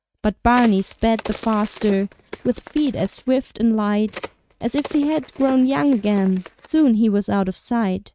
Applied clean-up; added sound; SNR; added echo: neural mask model RNNoise.